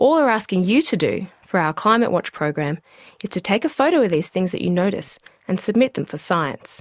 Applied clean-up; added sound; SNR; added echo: neural mask model Resemble Enhance denoiser.